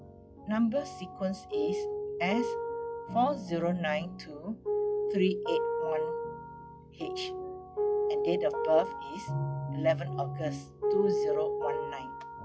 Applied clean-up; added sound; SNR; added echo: classical method log-MMSE.